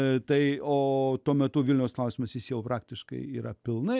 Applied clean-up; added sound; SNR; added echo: none; none; none; none.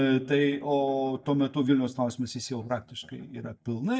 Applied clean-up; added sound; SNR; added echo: neural mask model DeepFilterNet 3.